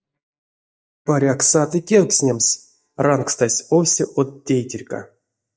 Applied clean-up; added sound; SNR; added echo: neural mask model DeepFilterNet 3.